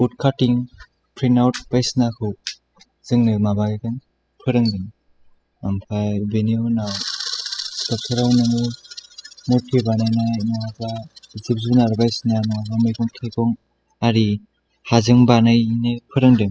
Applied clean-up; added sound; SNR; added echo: classical method spectral subtraction.